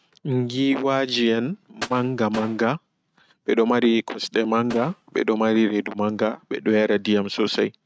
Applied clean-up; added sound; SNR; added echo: neural mask model RNNoise.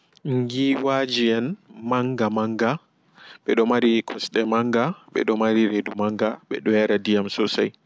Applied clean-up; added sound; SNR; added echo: none; none; none; none.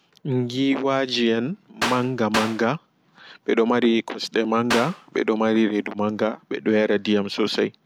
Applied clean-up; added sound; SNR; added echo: none; Clapping; 6 dB; none.